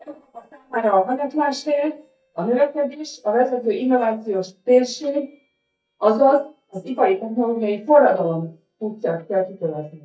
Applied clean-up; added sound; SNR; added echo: neural mask model DeepFilterNet 3.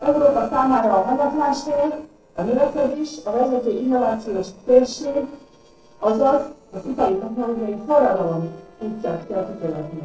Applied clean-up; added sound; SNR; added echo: neural separator model SepFormer DNS4.